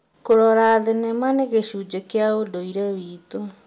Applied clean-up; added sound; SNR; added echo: none; none; none; none.